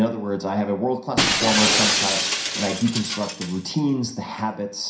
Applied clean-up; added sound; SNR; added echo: none; Shatter; 1 dB; reverberation time 0.5 s.